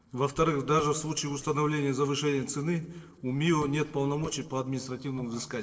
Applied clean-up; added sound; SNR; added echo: neural separator model SepFormer DNS4.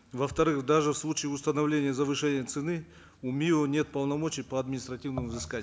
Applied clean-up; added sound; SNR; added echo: none; none; none; none.